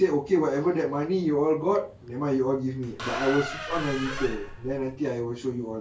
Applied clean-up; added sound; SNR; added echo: none; Squeak; 8 dB; none.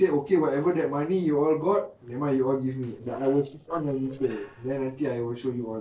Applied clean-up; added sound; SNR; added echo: neural separator model SepFormer DNS4.